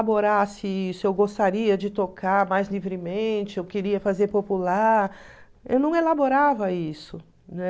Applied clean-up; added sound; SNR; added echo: none; none; none; none.